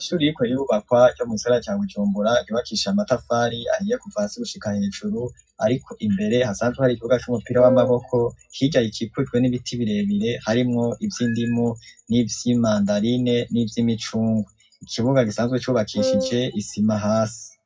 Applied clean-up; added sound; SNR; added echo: none; Wind instrument, woodwind instrument; 3 dB; reverberation time 0.4 s.